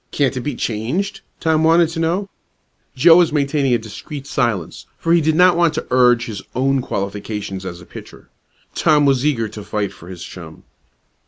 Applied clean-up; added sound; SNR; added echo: none; none; none; none.